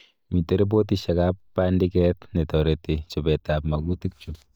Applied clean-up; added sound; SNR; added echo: neural mask model DeepFilterNet 3.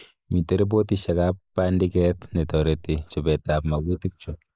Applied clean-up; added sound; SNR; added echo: neural mask model Resemble Enhance denoiser.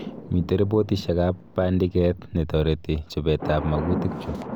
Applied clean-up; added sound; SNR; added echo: none; Thunder; 11 dB; none.